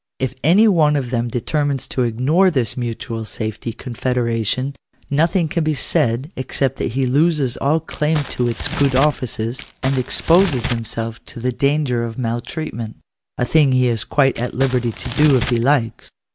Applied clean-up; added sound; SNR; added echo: none; Crumpling, crinkling; 10 dB; none.